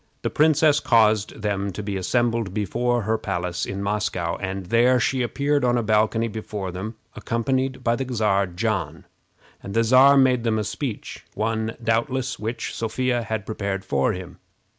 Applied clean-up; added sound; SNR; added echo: none; none; none; none.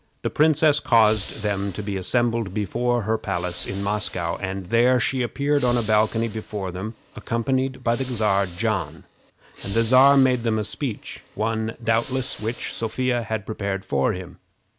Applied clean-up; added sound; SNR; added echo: none; Hiss / Breathing; 18 dB; none.